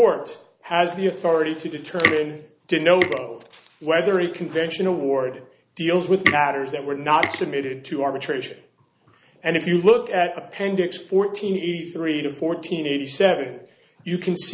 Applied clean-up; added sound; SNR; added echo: none; Tick; 6 dB; none.